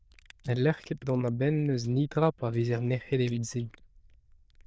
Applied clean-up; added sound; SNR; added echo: neural diffusion model UNIVERSE++.